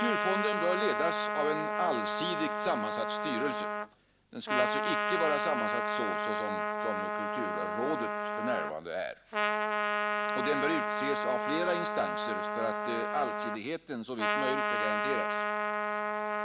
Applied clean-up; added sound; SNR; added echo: none; Trumpet; -3 dB; none.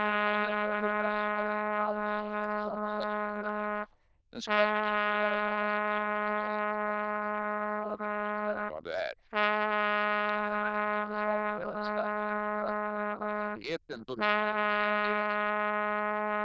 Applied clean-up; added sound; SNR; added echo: neural diffusion model UNIVERSE++.